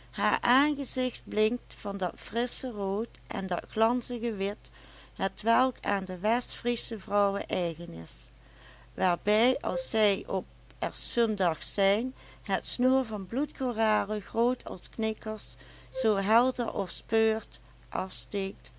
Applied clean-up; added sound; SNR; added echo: none; Wind instrument, woodwind instrument; 11 dB; none.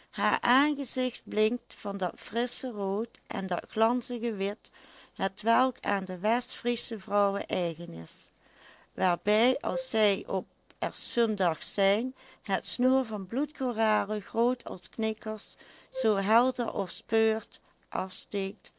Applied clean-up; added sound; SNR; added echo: neural separator model SepFormer DNS4.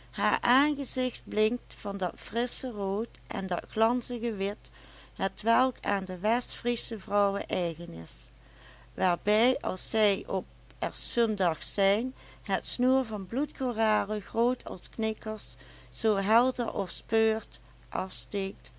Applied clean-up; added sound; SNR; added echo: none; none; none; none.